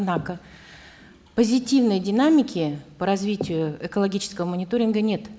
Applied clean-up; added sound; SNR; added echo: none; none; none; none.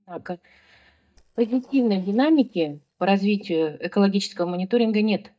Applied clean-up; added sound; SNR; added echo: neural mask model DeepFilterNet 3.